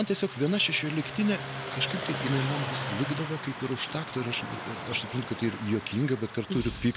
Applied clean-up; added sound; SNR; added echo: none; Car passing by; 7 dB; none.